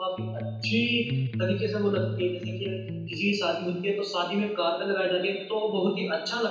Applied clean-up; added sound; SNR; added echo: none; Electric guitar; 5 dB; reverberation time 0.9 s.